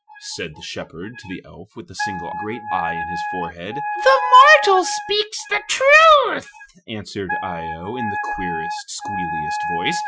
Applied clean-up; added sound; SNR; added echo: classical method Wiener filter.